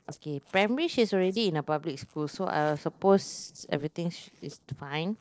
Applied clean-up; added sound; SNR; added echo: neural separator model SepFormer DNS4.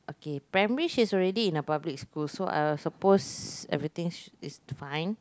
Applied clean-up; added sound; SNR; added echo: none; none; none; none.